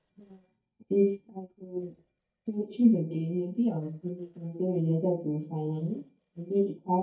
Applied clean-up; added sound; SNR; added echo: neural mask model DeepFilterNet 3.